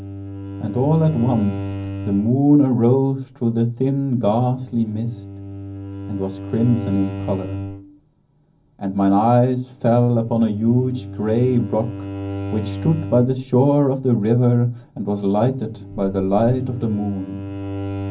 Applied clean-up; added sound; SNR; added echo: none; Bowed string instrument; 11 dB; reverberation time 0.4 s.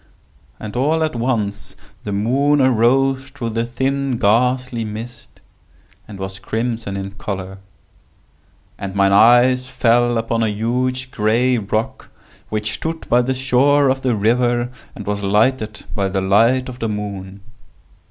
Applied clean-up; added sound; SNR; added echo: none; none; none; none.